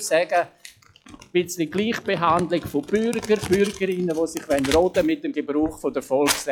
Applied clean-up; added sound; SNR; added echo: classical method log-MMSE.